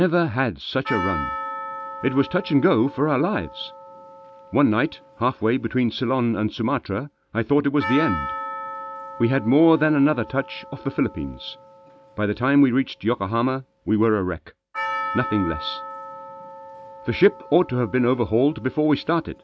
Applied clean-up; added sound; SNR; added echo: none; Percussion; 12 dB; none.